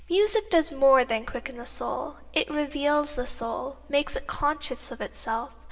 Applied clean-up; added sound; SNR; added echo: none; none; none; reverberation time 2.3 s.